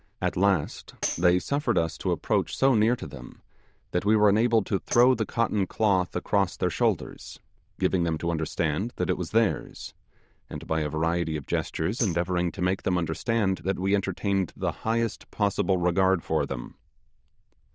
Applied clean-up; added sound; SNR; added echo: neural diffusion model UNIVERSE++.